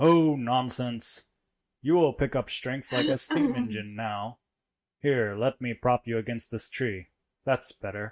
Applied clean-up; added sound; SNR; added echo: neural mask model RNNoise.